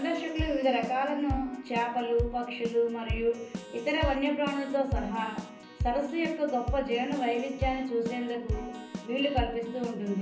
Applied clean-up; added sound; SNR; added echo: none; Keyboard (musical); 7 dB; reverberation time 0.6 s.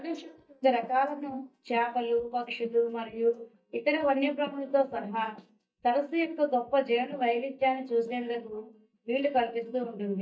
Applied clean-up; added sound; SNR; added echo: neural mask model DeepFilterNet 3.